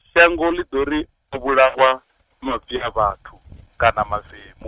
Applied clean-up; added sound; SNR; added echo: neural mask model RNNoise.